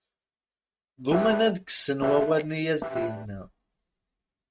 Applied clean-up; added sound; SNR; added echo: neural mask model RNNoise.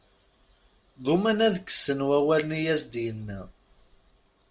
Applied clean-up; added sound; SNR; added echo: none; none; none; none.